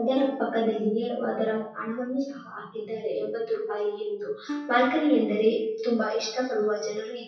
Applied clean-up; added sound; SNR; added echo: classical method WPE with log-MMSE.